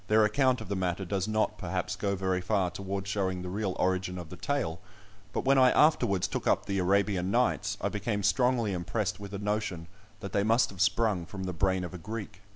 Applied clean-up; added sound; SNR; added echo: none; none; none; none.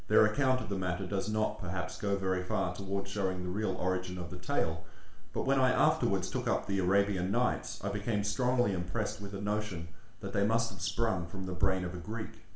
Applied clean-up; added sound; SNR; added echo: none; Cowbell; 14 dB; reverberation time 0.5 s.